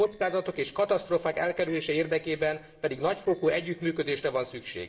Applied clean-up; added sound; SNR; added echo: neural separator model SepFormer DNS4.